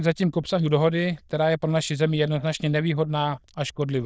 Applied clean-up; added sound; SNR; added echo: neural diffusion model UNIVERSE++.